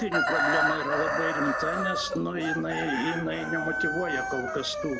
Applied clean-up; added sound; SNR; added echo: none; Chicken, rooster; -1 dB; none.